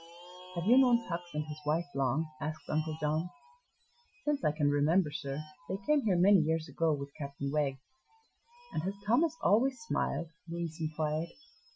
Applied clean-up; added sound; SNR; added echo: classical method Wiener filter.